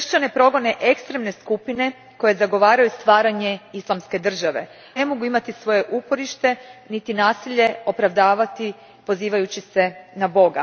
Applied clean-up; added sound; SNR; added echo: none; none; none; none.